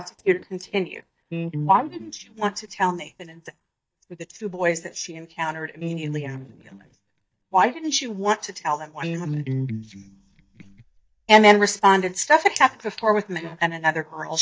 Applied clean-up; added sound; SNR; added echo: neural mask model DeepFilterNet 3.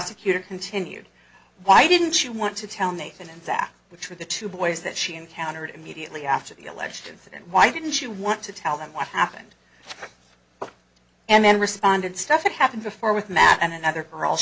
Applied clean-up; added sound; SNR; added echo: none; none; none; none.